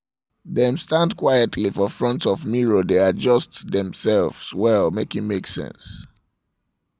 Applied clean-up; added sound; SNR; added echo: none; none; none; none.